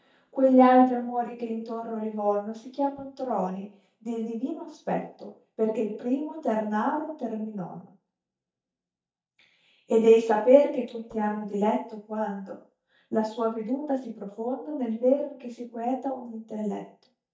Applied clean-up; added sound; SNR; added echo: neural mask model DeepFilterNet 3.